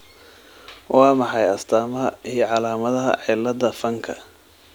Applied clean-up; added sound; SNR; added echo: none; none; none; none.